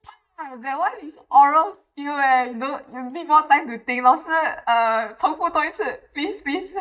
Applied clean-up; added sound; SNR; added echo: neural mask model DeepFilterNet 3.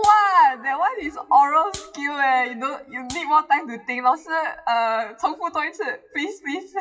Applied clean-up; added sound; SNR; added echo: classical method WPE with log-MMSE.